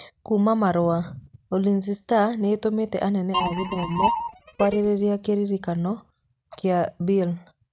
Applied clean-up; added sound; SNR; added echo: neural mask model RNNoise.